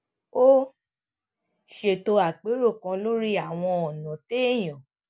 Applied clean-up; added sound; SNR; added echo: none; none; none; none.